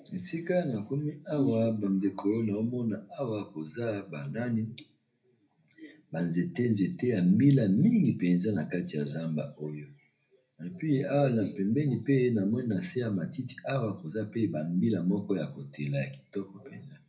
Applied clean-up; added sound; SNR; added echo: none; none; none; reverberation time 0.3 s.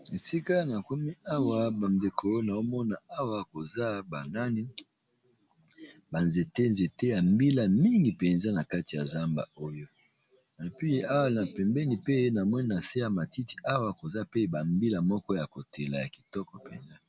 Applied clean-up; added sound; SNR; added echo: none; none; none; none.